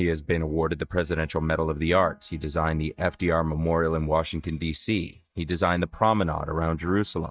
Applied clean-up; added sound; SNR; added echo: neural mask model DeepFilterNet 3.